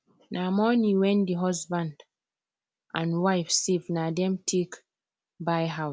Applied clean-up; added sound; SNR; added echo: none; none; none; none.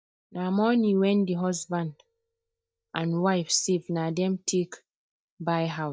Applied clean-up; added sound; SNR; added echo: neural mask model DeepFilterNet 3.